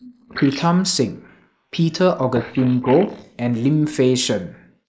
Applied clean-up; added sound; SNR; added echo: neural mask model Resemble Enhance denoiser.